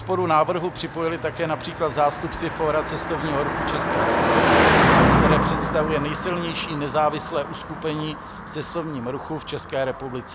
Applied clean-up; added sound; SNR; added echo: none; Car passing by; -2 dB; none.